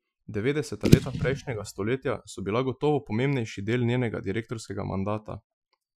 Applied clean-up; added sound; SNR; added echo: classical method Wiener filter.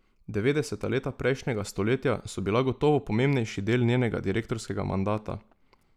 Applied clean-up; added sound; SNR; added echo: none; none; none; none.